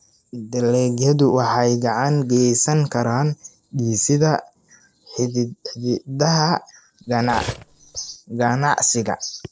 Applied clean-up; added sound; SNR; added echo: neural separator model SepFormer DNS4.